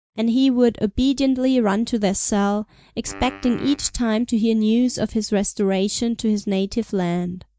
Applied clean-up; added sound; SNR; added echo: neural mask model DeepFilterNet 3.